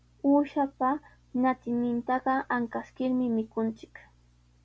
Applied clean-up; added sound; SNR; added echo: none; none; none; none.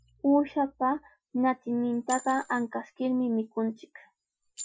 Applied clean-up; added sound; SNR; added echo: classical method Wiener filter.